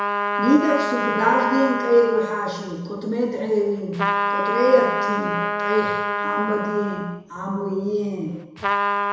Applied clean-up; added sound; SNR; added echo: none; Trumpet; 3 dB; reverberation time 1.0 s.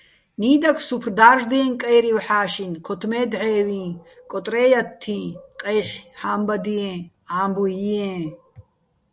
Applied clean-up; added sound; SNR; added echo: none; none; none; none.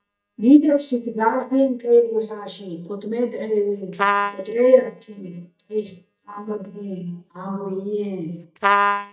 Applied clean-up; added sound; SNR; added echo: neural mask model DeepFilterNet 3.